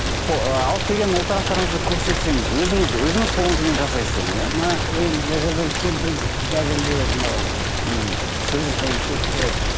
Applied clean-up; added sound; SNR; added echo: none; Rain; -2 dB; none.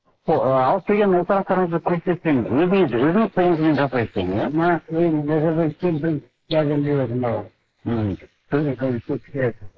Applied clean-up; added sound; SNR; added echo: neural mask model Resemble Enhance denoiser.